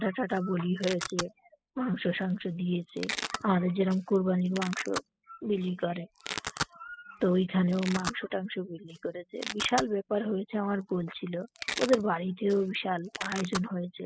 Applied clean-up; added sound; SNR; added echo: classical method spectral subtraction.